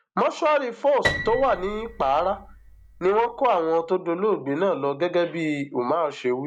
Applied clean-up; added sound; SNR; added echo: none; Piano; 10 dB; none.